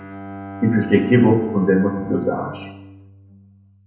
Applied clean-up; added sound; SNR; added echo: none; Bowed string instrument; 14 dB; reverberation time 0.8 s.